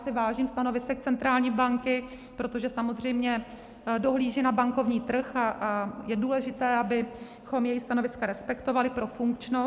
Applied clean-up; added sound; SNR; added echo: none; none; none; none.